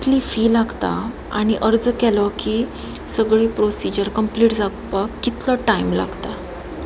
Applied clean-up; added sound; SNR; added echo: none; none; none; none.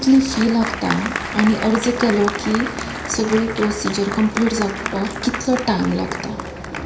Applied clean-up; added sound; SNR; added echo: none; Applause; 8 dB; reverberation time 0.5 s.